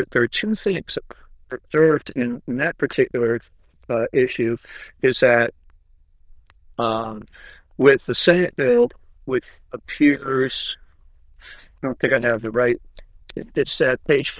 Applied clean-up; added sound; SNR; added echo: neural diffusion model UNIVERSE++.